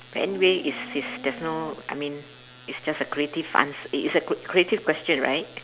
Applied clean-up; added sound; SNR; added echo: none; Dog; 15 dB; none.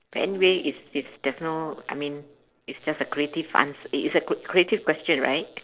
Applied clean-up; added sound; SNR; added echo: neural separator model SepFormer DNS4.